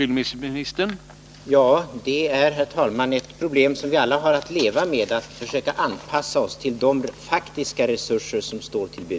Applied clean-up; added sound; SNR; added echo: none; none; none; none.